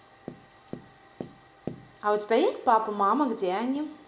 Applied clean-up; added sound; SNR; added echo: none; Tap; 18 dB; reverberation time 0.7 s.